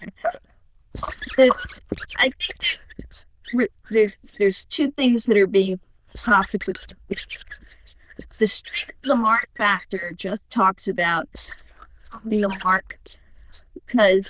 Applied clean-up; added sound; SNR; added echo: neural diffusion model UNIVERSE++.